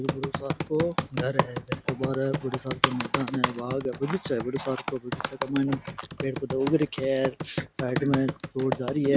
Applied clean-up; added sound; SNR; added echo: none; Computer keyboard; 2 dB; none.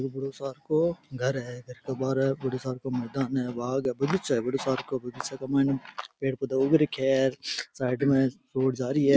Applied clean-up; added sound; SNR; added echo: none; none; none; none.